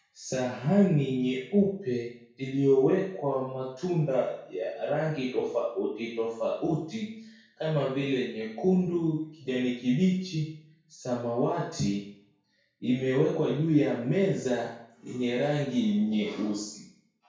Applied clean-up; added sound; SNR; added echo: none; none; none; reverberation time 0.6 s.